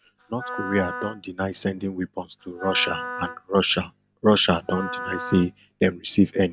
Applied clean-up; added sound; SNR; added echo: none; Wind instrument, woodwind instrument; 12 dB; none.